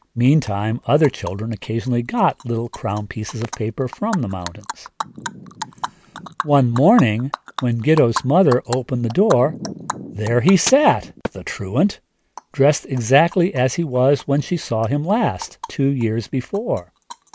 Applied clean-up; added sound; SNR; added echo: none; Animal; 14 dB; none.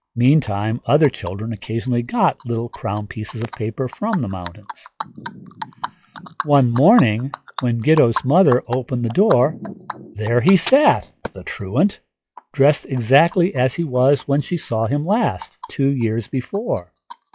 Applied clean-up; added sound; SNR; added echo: classical method log-MMSE.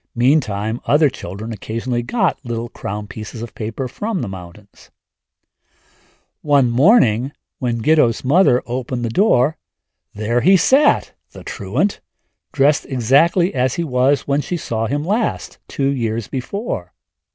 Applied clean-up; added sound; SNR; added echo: none; none; none; none.